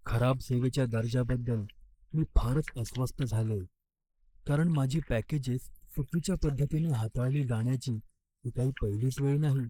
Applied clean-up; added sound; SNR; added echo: neural mask model Resemble Enhance denoiser.